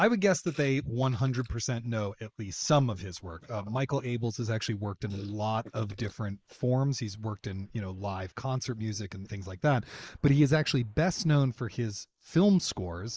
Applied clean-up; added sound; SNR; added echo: neural mask model Resemble Enhance denoiser.